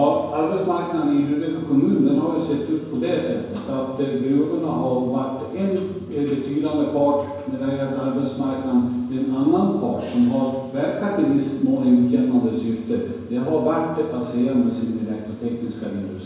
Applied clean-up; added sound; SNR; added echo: none; none; none; reverberation time 1.0 s.